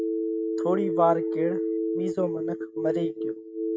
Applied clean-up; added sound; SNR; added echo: neural mask model RNNoise.